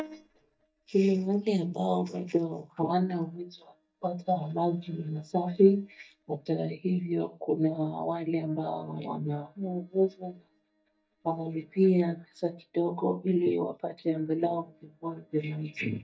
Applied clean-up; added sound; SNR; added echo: neural mask model DeepFilterNet 3.